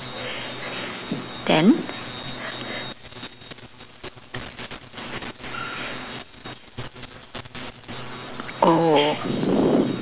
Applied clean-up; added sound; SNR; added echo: none; none; none; none.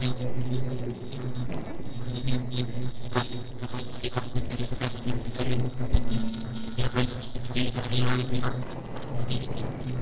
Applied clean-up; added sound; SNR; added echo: neural separator model SepFormer DNS4.